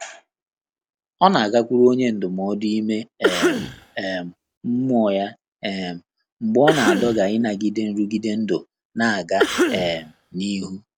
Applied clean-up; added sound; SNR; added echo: none; Cough; 2 dB; none.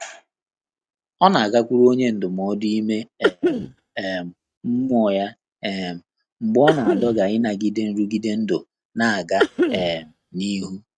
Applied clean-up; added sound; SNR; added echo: neural mask model RNNoise.